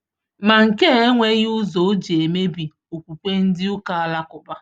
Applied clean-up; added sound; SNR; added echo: none; none; none; none.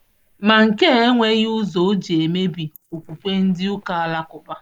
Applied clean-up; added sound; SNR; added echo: neural mask model Resemble Enhance denoiser.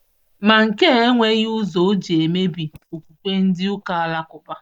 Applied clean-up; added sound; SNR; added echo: neural mask model DeepFilterNet 3.